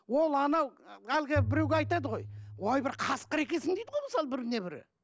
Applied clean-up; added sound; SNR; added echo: none; Bowed string instrument; 6 dB; none.